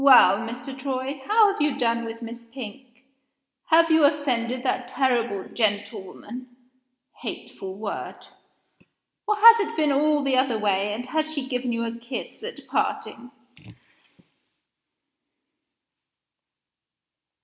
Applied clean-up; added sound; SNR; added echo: none; none; none; none.